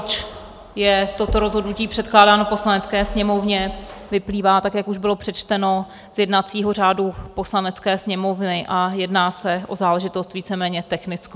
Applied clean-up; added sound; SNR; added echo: none; none; none; none.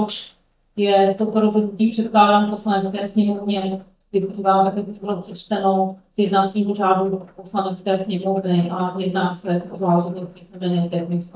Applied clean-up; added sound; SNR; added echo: neural mask model DeepFilterNet 3.